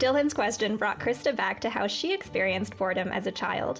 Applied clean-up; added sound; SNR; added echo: none; none; none; reverberation time 0.4 s.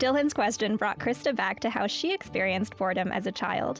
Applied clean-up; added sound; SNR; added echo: none; none; none; none.